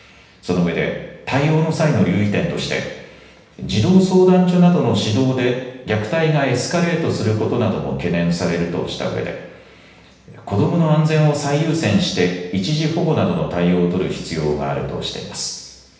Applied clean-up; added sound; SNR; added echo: none; none; none; reverberation time 0.9 s.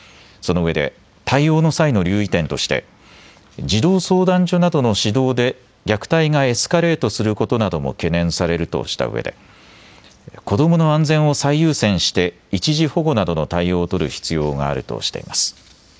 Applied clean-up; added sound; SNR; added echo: none; none; none; none.